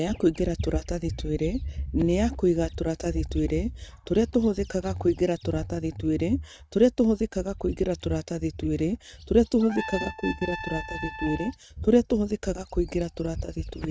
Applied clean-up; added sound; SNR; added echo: neural mask model RNNoise.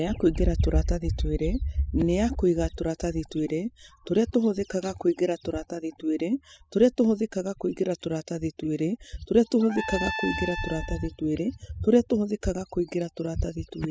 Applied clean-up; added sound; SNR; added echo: classical method spectral subtraction.